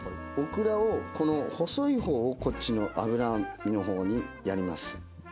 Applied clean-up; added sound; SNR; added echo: none; none; none; none.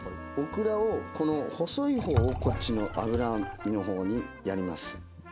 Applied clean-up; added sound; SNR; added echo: none; Liquid; 3 dB; none.